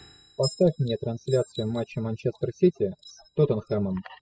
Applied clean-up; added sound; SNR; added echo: classical method spectral subtraction.